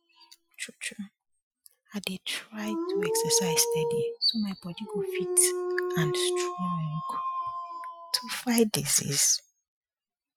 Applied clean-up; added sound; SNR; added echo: classical method Wiener filter.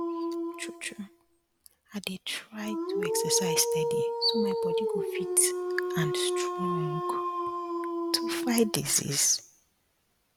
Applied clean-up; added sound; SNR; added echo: none; Dog; 0 dB; none.